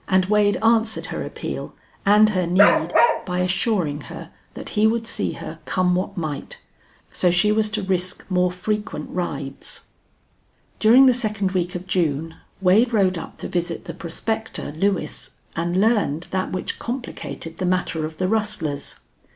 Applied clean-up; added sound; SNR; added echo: none; Bark; -2 dB; none.